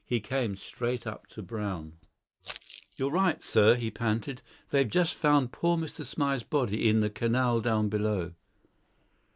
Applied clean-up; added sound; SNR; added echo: neural mask model Resemble Enhance denoiser.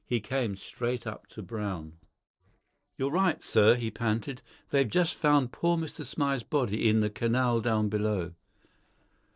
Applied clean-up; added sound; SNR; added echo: neural separator model SepFormer DNS4.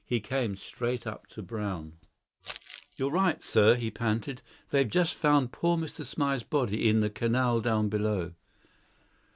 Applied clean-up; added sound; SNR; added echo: none; Crumpling, crinkling; 17 dB; none.